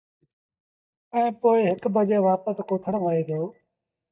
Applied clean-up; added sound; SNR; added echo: neural mask model DeepFilterNet 3.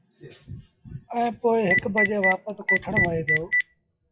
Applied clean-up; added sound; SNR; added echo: classical method WPE with log-MMSE.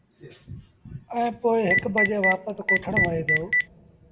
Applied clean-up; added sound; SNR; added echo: none; Telephone; -3 dB; reverberation time 1.8 s.